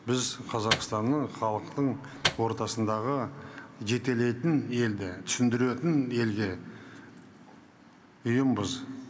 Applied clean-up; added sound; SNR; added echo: none; Microwave oven; 6 dB; none.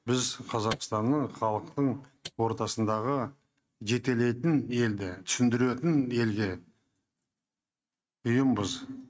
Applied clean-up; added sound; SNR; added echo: neural mask model RNNoise.